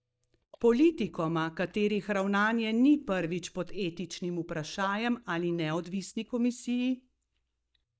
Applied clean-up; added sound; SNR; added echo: neural mask model DeepFilterNet 3.